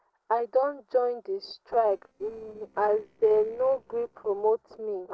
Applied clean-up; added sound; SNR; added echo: neural separator model SepFormer DNS4.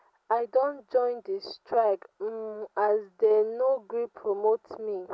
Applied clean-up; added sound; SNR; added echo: none; none; none; none.